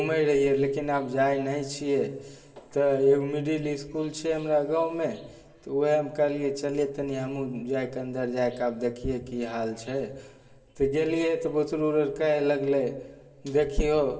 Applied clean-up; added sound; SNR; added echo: none; none; none; reverberation time 2.1 s.